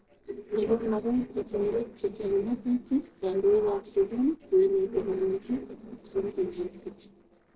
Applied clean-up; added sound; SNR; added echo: neural separator model SepFormer DNS4.